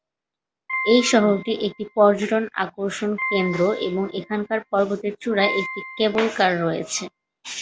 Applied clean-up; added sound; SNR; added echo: none; Piano; 11 dB; none.